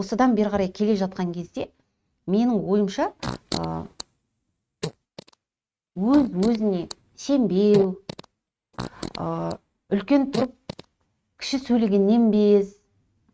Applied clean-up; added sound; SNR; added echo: neural mask model RNNoise.